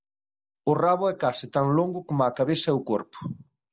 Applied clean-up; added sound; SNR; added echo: none; none; none; none.